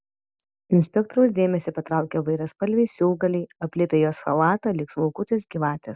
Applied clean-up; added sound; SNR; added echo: none; none; none; none.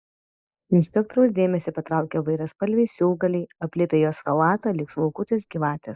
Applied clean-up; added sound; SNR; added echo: neural mask model Resemble Enhance denoiser.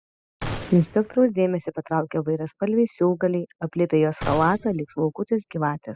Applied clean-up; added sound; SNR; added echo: classical method spectral subtraction.